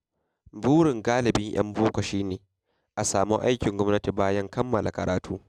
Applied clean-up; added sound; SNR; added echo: none; none; none; none.